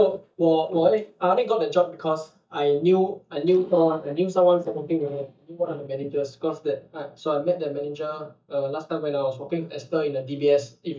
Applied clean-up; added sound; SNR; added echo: neural mask model DeepFilterNet 3.